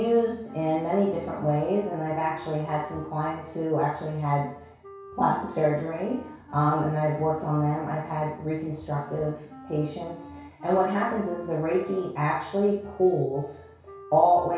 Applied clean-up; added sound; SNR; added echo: none; Wind instrument, woodwind instrument; 19 dB; reverberation time 0.6 s.